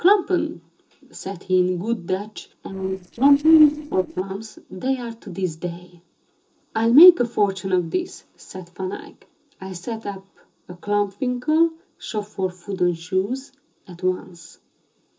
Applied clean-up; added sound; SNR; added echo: neural separator model SepFormer DNS4.